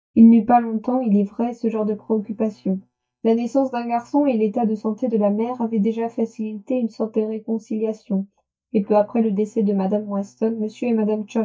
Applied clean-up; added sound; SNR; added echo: neural mask model DeepFilterNet 3.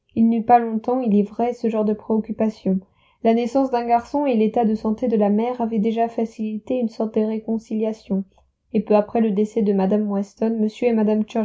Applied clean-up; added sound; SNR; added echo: none; none; none; none.